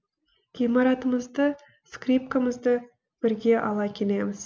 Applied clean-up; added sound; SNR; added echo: none; none; none; none.